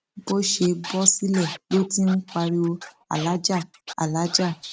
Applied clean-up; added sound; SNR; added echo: neural mask model RNNoise.